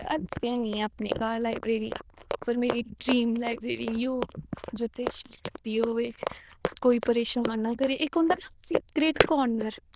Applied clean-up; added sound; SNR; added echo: neural diffusion model UNIVERSE++.